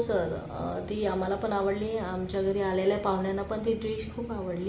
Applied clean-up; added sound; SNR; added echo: none; none; none; none.